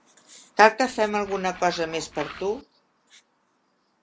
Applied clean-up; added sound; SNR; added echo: none; Tools; 17 dB; none.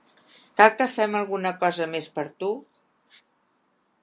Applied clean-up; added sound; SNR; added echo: none; none; none; none.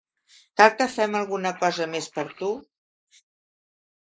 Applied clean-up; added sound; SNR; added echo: neural mask model Resemble Enhance denoiser.